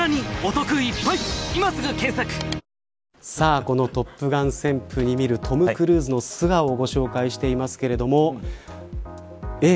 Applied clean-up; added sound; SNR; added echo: none; none; none; none.